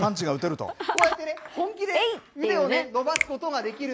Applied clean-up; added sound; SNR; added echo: none; Finger snapping; 8 dB; none.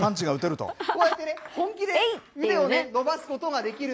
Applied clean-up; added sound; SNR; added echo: none; none; none; none.